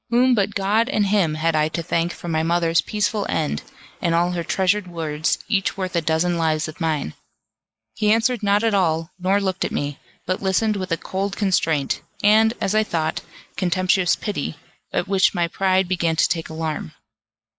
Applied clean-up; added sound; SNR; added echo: neural mask model Resemble Enhance denoiser.